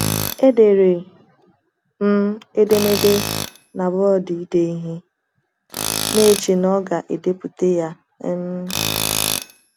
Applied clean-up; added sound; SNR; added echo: none; Tools; 8 dB; none.